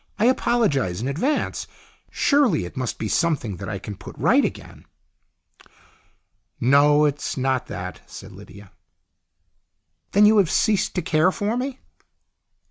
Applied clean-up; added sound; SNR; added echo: none; none; none; none.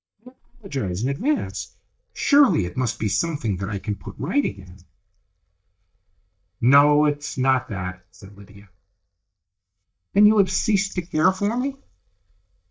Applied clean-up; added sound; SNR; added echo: neural mask model DeepFilterNet 3.